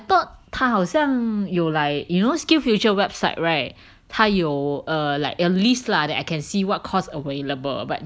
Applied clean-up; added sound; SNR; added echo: none; none; none; none.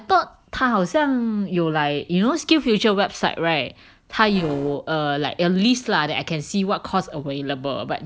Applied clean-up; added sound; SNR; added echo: neural separator model SepFormer DNS4.